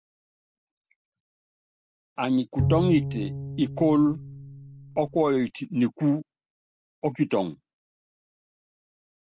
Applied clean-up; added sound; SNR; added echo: none; Bowed string instrument; 3 dB; none.